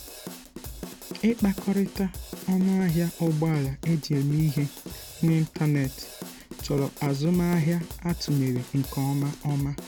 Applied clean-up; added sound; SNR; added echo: none; Drum / Drum kit; 13 dB; none.